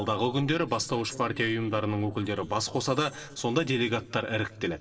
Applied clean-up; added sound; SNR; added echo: neural separator model SepFormer DNS4.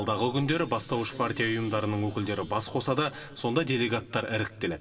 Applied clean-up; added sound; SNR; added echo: none; Chime; 16 dB; reverberation time 1.4 s.